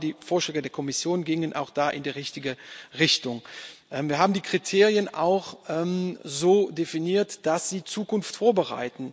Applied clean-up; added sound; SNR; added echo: none; none; none; none.